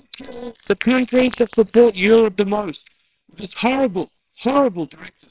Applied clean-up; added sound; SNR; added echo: neural separator model SepFormer WHAMR!.